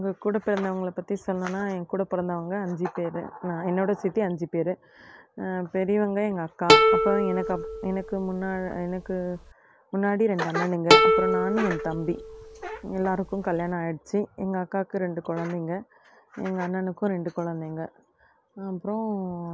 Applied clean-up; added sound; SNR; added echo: none; Plucked string instrument; -4 dB; none.